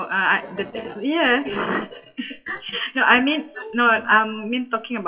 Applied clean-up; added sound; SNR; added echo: classical method WPE with log-MMSE.